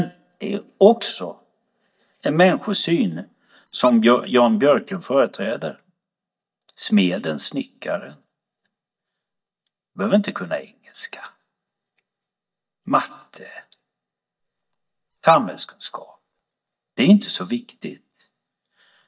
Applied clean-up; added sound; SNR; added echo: neural mask model DeepFilterNet 3.